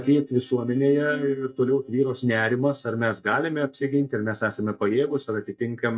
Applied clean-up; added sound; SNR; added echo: neural mask model DeepFilterNet 3.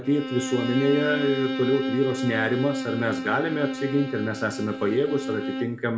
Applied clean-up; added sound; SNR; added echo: none; Bowed string instrument; 6 dB; reverberation time 1.1 s.